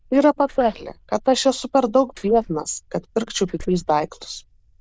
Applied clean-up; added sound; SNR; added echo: neural diffusion model UNIVERSE++.